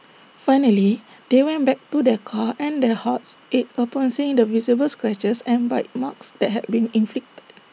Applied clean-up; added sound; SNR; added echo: none; none; none; none.